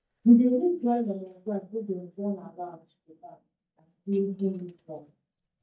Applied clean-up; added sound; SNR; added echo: neural mask model DeepFilterNet 3.